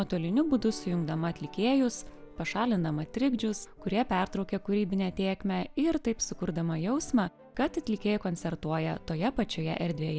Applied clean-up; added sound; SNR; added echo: none; none; none; none.